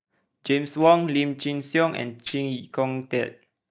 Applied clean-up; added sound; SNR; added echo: neural mask model DeepFilterNet 3.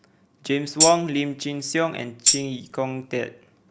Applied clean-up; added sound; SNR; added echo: none; Tambourine; -1 dB; none.